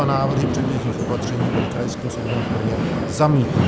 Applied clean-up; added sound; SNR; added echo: none; Subway, metro, underground; 0 dB; none.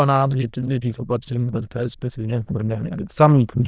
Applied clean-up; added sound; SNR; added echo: neural diffusion model UNIVERSE++.